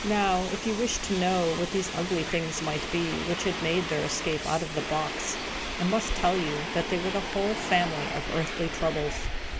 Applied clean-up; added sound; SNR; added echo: none; Subway, metro, underground; 4 dB; none.